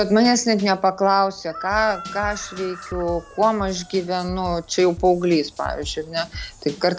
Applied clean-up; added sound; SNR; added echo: none; Chicken, rooster + Drum / Drum kit; 16 dB; none.